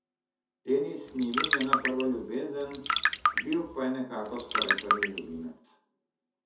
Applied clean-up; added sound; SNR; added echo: none; Trickle, dribble; -3 dB; reverberation time 0.5 s.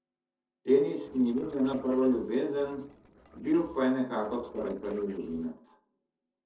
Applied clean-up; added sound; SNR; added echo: neural separator model SepFormer DNS4.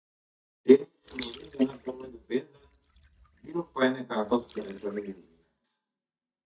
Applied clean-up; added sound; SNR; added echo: neural mask model DeepFilterNet 3.